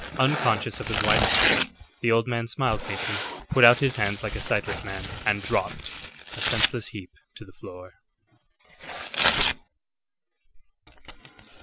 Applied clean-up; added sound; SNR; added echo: none; Tearing; 2 dB; none.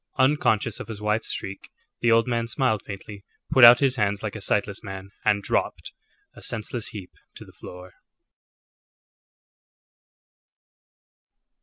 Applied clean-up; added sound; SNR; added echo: none; none; none; none.